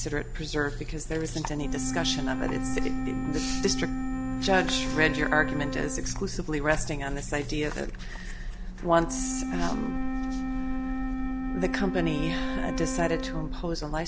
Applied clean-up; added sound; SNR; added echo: none; Wind instrument, woodwind instrument; 5 dB; none.